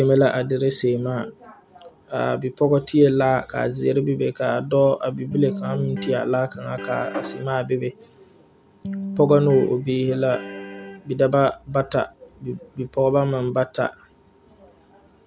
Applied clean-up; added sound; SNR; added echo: none; Electric guitar; 10 dB; none.